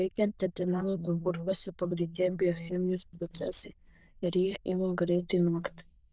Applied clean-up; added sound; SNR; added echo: neural diffusion model UNIVERSE++.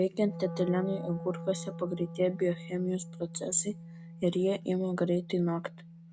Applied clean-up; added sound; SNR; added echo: none; Wind instrument, woodwind instrument; 11 dB; none.